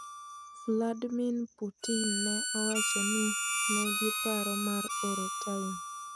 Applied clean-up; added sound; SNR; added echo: none; Harmonica; -1 dB; none.